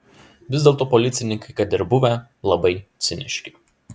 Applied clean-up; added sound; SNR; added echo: none; none; none; none.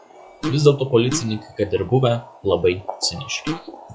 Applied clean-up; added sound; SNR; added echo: classical method log-MMSE.